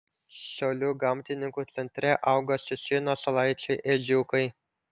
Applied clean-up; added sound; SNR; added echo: none; none; none; none.